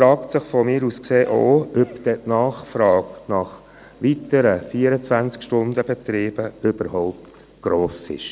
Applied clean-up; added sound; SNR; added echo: none; none; none; none.